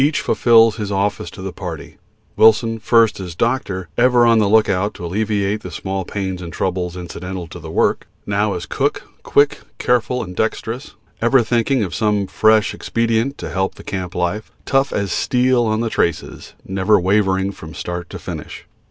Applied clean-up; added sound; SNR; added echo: none; none; none; none.